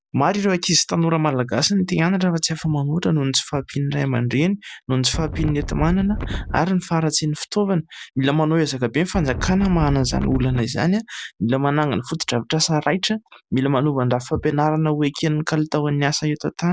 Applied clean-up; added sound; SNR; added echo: none; Wind; 6 dB; none.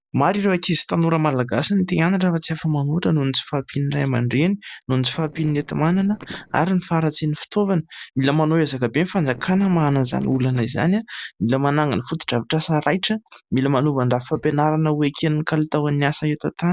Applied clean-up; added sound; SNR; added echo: neural separator model SepFormer DNS4.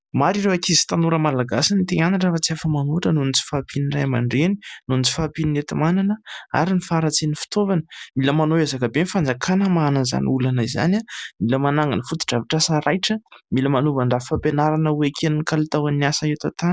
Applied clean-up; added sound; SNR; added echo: none; none; none; none.